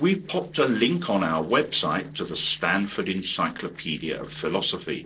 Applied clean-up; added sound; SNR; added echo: neural separator model SepFormer DNS4.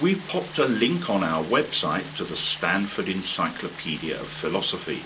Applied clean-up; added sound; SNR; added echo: none; Stream; 15 dB; reverberation time 0.2 s.